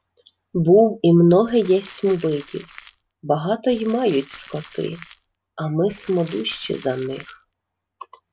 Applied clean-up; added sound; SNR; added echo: none; Crumpling, crinkling; 20 dB; none.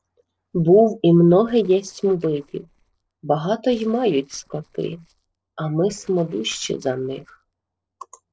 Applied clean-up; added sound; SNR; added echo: neural separator model SepFormer DNS4.